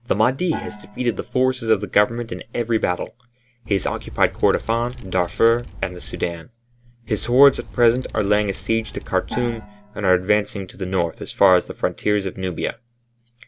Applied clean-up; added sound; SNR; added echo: none; Gong + Wind; 15 dB; none.